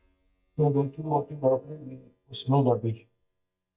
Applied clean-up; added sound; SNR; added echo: neural mask model DeepFilterNet 3.